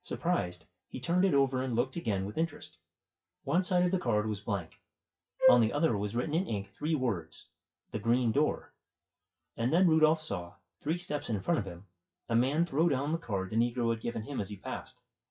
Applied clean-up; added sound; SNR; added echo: classical method WPE with log-MMSE.